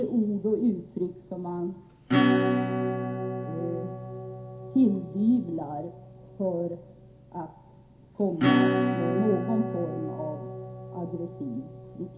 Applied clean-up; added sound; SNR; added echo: none; Acoustic guitar / Strum; 0 dB; reverberation time 0.3 s.